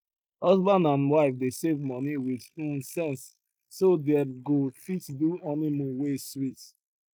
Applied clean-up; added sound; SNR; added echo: neural mask model Resemble Enhance denoiser.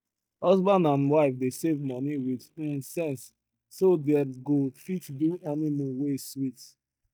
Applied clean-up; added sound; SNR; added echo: neural mask model DeepFilterNet 3.